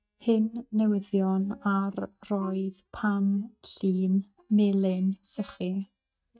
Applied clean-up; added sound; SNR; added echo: neural mask model DeepFilterNet 3.